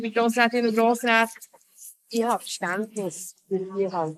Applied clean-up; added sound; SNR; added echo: neural mask model Resemble Enhance denoiser.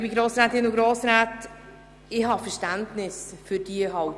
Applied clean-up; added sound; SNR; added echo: none; none; none; none.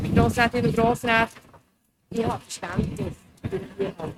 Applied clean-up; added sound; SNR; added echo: neural mask model RNNoise.